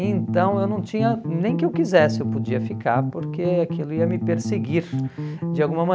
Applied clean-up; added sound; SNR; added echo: none; Bass guitar; 3 dB; none.